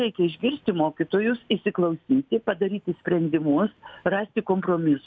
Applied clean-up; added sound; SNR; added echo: none; none; none; none.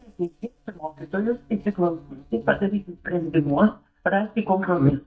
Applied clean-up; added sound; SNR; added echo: neural mask model DeepFilterNet 3.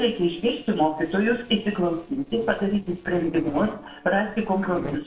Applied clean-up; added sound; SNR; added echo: neural separator model SepFormer DNS4.